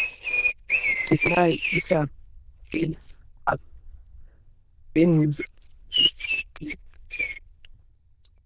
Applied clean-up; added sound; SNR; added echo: neural diffusion model UNIVERSE++.